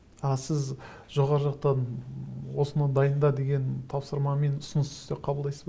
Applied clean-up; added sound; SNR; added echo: none; none; none; none.